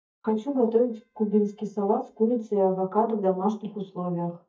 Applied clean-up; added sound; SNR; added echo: neural mask model DeepFilterNet 3.